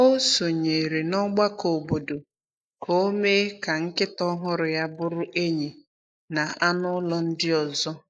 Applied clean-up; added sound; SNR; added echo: neural mask model Resemble Enhance denoiser.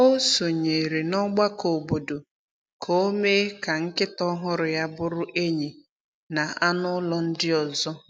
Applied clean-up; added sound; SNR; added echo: none; none; none; none.